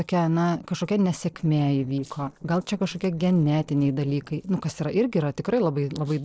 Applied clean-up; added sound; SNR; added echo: neural separator model SepFormer DNS4.